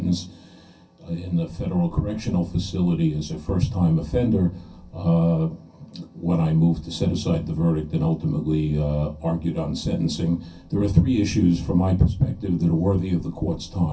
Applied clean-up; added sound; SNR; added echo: none; none; none; reverberation time 0.3 s.